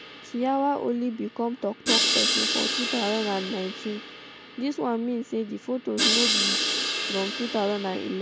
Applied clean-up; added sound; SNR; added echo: none; Crash cymbal; 0 dB; none.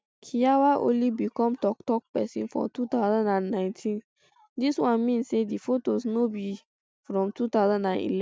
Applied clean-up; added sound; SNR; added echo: none; none; none; none.